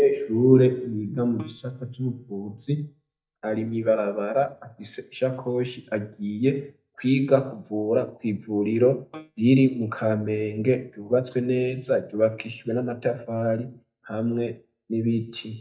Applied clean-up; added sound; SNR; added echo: neural mask model DeepFilterNet 3.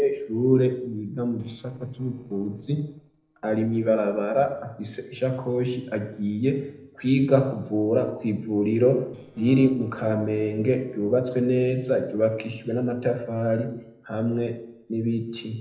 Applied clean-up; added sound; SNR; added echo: neural separator model SepFormer DNS4.